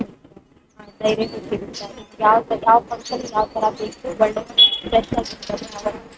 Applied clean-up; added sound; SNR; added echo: neural mask model RNNoise.